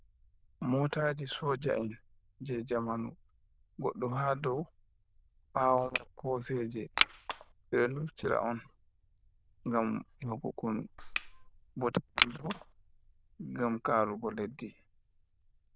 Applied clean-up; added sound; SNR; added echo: neural diffusion model UNIVERSE++.